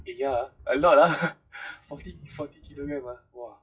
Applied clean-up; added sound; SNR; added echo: classical method WPE with log-MMSE.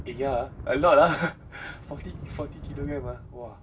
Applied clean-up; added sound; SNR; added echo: none; Thunder / Rain; 12 dB; reverberation time 0.2 s.